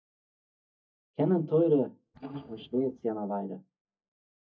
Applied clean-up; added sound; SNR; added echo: neural mask model DeepFilterNet 3.